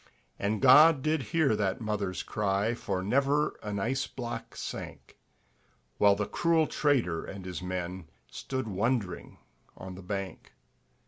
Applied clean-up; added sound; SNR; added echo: none; none; none; none.